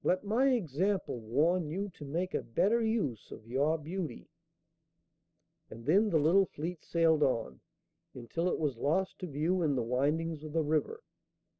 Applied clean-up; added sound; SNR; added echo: neural separator model SepFormer DNS4.